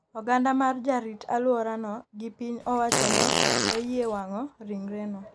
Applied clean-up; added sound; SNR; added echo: none; Fart; -2 dB; none.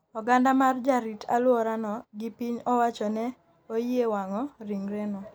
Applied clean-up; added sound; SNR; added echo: none; none; none; none.